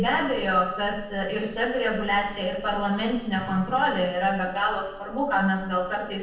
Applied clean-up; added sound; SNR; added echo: none; Buzz; 16 dB; reverberation time 0.9 s.